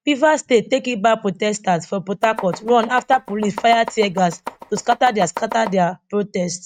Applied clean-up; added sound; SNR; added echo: neural mask model RNNoise.